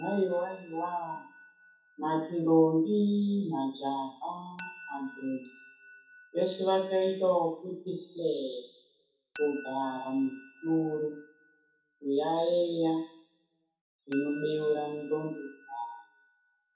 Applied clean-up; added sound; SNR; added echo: none; Chink, clink; 15 dB; reverberation time 0.7 s.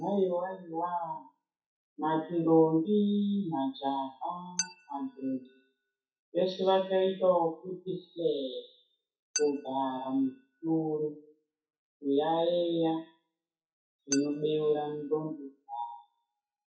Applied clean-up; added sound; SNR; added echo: classical method WPE with log-MMSE.